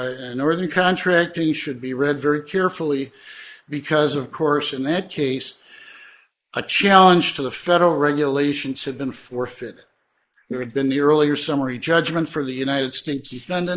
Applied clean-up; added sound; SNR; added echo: neural mask model Resemble Enhance denoiser.